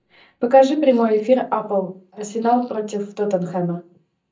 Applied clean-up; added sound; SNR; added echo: neural mask model DeepFilterNet 3.